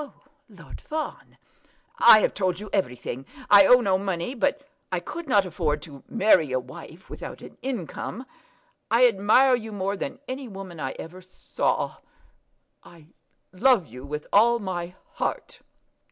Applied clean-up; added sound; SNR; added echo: none; none; none; none.